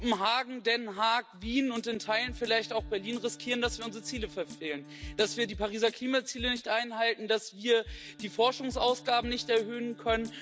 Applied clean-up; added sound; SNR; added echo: none; Bowed string instrument + Drum kit; 16 dB; none.